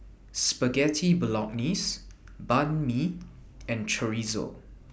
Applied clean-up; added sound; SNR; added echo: none; none; none; none.